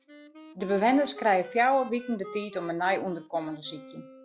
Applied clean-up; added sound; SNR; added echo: classical method log-MMSE.